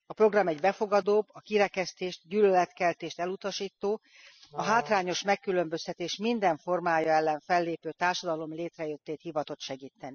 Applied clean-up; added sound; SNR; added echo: classical method spectral subtraction.